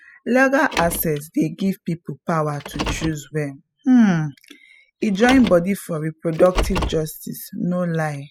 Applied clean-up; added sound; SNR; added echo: classical method spectral subtraction.